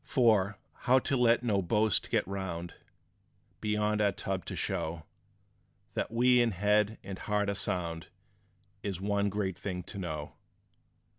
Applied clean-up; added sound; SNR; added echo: none; none; none; none.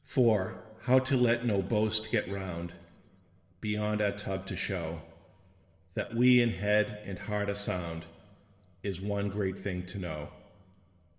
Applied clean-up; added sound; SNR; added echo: none; none; none; reverberation time 2.4 s.